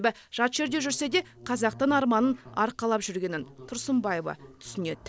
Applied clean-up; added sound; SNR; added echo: none; none; none; none.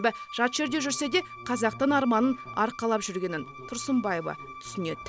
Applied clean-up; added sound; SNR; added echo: none; Bowed string instrument; 15 dB; none.